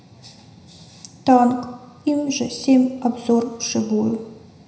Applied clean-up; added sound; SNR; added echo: none; none; none; reverberation time 0.9 s.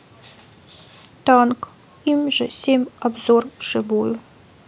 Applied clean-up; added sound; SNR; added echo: none; none; none; none.